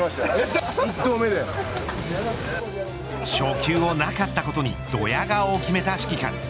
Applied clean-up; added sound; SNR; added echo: none; Dog; 15 dB; none.